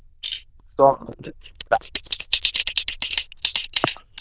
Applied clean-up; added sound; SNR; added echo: neural diffusion model UNIVERSE++.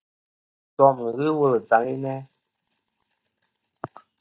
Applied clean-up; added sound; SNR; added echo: neural mask model DeepFilterNet 3.